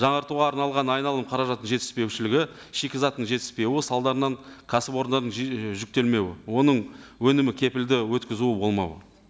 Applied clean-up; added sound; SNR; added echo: none; none; none; none.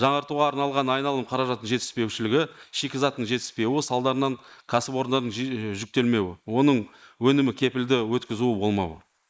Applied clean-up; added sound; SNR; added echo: neural mask model Resemble Enhance denoiser.